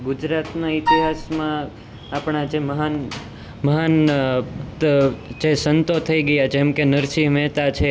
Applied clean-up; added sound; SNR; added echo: none; Wind instrument, woodwind instrument; 1 dB; none.